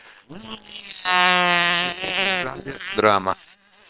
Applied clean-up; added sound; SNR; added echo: neural separator model SepFormer WHAM!.